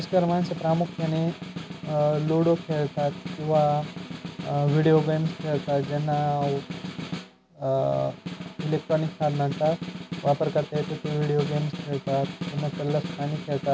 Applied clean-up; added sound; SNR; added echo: none; Snare drum; 9 dB; none.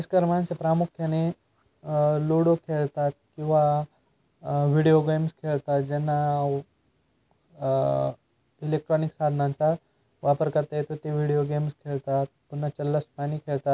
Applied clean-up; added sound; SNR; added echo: none; none; none; none.